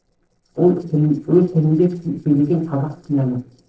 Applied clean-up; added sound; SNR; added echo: neural separator model SepFormer DNS4.